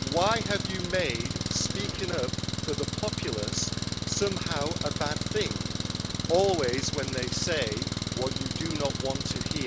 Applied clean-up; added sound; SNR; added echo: none; Engine; 0 dB; none.